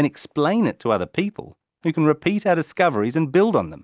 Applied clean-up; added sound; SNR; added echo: none; none; none; none.